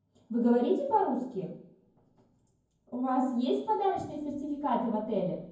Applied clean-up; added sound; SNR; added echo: none; none; none; reverberation time 0.9 s.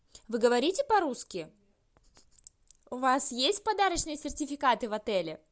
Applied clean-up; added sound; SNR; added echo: none; none; none; none.